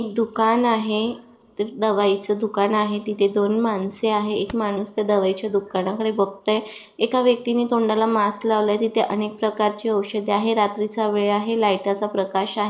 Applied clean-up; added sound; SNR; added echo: neural separator model SepFormer DNS4.